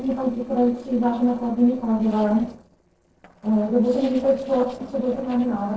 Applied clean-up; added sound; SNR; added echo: neural separator model SepFormer DNS4.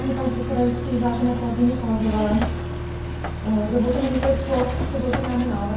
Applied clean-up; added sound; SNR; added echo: none; Accelerating, revving, vroom; 4 dB; reverberation time 0.6 s.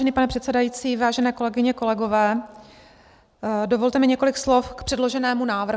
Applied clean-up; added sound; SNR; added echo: none; none; none; none.